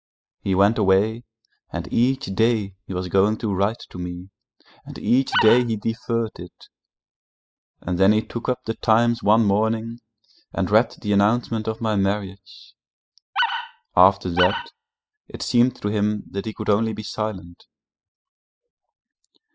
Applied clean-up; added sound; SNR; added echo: classical method spectral subtraction.